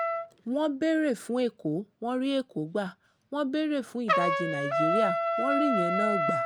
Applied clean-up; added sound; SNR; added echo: none; Trumpet; 1 dB; none.